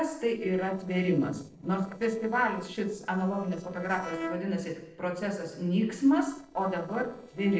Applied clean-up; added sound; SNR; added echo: neural separator model SepFormer DNS4.